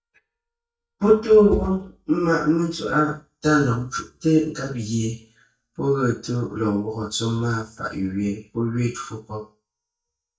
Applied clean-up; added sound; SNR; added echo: neural mask model DeepFilterNet 3.